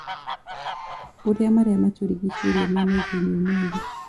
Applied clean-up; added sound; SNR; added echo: none; Fowl; 11 dB; none.